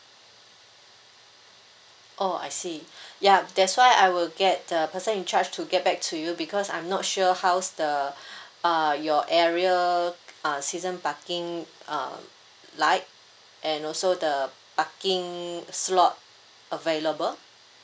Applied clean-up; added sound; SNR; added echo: none; none; none; none.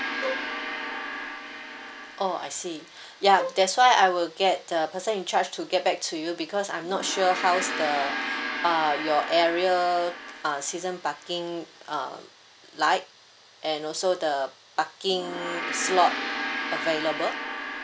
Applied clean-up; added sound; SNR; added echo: none; Bowed string instrument + Gong; 8 dB; none.